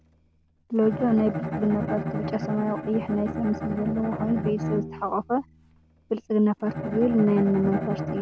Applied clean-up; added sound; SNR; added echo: none; Bowed string instrument; 6 dB; none.